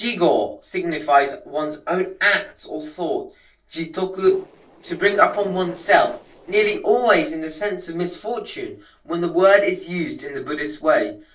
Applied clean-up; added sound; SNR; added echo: neural separator model SepFormer DNS4.